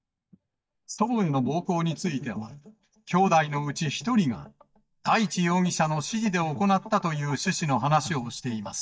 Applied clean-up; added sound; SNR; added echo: neural mask model DeepFilterNet 3.